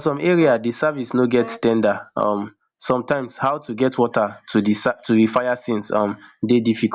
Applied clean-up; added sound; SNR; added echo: none; Wind instrument, woodwind instrument; 19 dB; none.